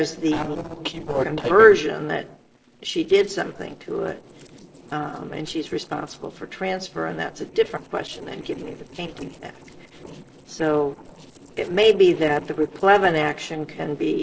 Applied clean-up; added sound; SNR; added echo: neural separator model SepFormer DNS4.